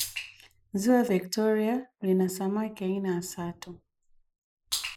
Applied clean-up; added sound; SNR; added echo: neural mask model Resemble Enhance denoiser.